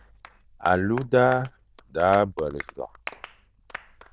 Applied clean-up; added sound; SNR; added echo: neural diffusion model UNIVERSE++.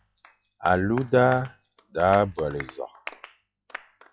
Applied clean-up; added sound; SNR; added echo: classical method log-MMSE.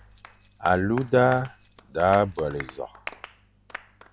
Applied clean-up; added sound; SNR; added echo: none; Tambourine + Applause; 17 dB; none.